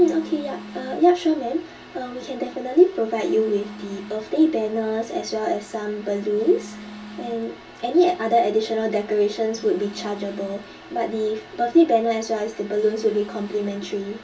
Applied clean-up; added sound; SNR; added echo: none; Telephone; 20 dB; reverberation time 0.1 s.